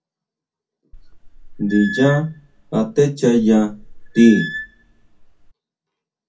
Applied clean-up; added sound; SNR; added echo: none; Squeak / Screech; 13 dB; reverberation time 0.3 s.